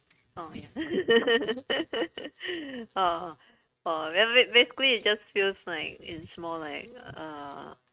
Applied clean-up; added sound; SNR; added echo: neural mask model RNNoise.